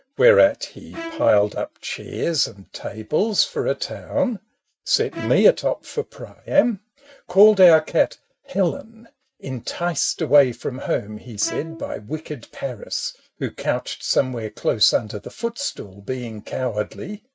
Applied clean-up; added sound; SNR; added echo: neural mask model RNNoise.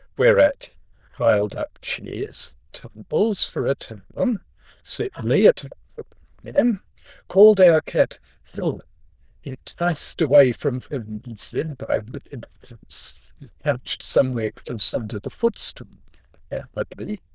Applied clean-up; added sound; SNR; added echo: neural diffusion model UNIVERSE++.